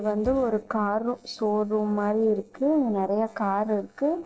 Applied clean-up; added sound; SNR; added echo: neural separator model SepFormer DNS4.